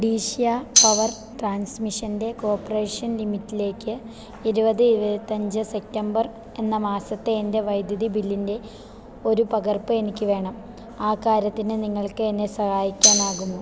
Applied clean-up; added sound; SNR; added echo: none; Tambourine; -5 dB; none.